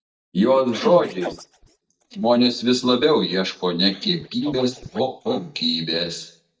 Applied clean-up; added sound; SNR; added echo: neural mask model DeepFilterNet 3.